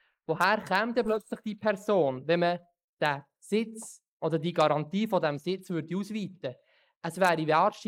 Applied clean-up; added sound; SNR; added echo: neural mask model Resemble Enhance denoiser.